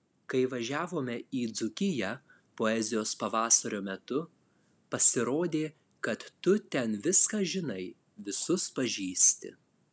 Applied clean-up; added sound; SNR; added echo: none; none; none; none.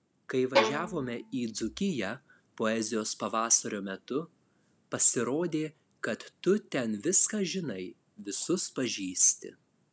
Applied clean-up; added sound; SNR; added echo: none; Bowed string instrument; 1 dB; none.